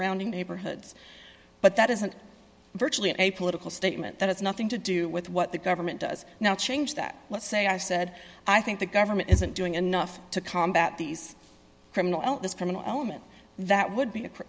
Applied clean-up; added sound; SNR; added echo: none; none; none; none.